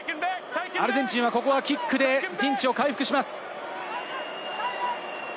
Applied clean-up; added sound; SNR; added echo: none; none; none; none.